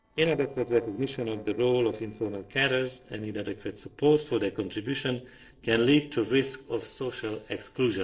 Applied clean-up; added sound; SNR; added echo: neural separator model SepFormer DNS4.